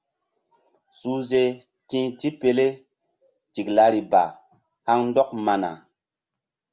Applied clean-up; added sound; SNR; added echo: none; none; none; none.